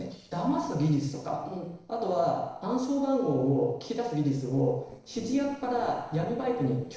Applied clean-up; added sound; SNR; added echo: neural separator model SepFormer DNS4.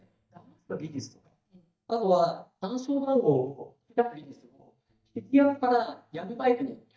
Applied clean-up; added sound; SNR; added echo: neural mask model DeepFilterNet 3.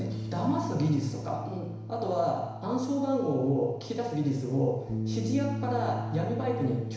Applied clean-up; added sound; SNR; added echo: none; Bass guitar; 6 dB; reverberation time 1.0 s.